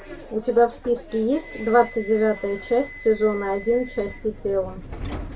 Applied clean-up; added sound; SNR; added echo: none; Subway, metro, underground; 14 dB; reverberation time 0.2 s.